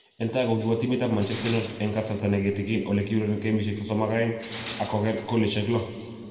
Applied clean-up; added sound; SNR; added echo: none; Tools; 14 dB; reverberation time 2.1 s.